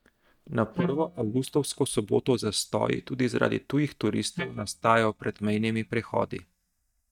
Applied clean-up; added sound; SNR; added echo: neural mask model DeepFilterNet 3.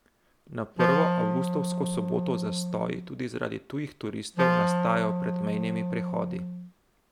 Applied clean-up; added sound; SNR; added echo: none; Wind instrument, woodwind instrument; -3 dB; none.